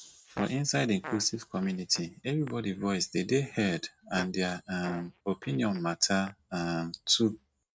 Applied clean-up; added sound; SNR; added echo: neural mask model RNNoise.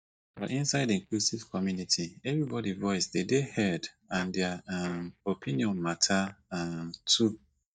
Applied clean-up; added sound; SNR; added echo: neural mask model DeepFilterNet 3.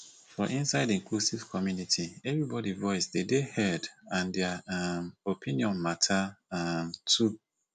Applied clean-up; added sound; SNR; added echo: none; none; none; none.